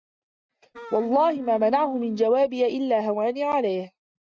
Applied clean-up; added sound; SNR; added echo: neural mask model RNNoise.